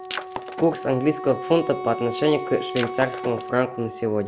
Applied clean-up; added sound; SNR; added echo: none; Shatter + Wind instrument, woodwind instrument; 8 dB; none.